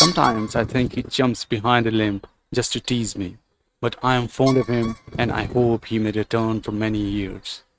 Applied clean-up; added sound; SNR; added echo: neural mask model RNNoise.